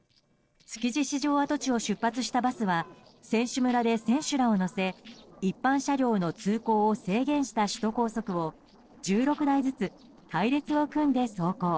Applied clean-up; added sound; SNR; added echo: neural separator model SepFormer DNS4.